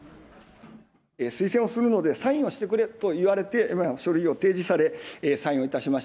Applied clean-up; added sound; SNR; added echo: none; none; none; none.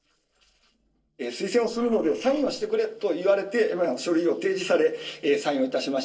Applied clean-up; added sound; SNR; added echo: neural separator model SepFormer DNS4.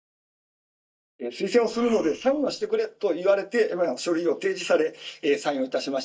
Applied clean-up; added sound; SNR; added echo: neural mask model DeepFilterNet 3.